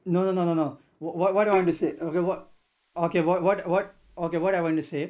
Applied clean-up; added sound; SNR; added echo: neural mask model Resemble Enhance denoiser.